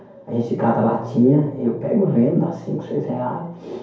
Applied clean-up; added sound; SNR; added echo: none; none; none; reverberation time 2.4 s.